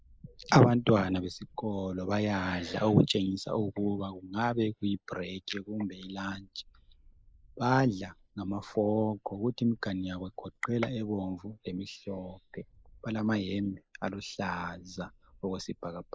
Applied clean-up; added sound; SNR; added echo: neural mask model Resemble Enhance denoiser.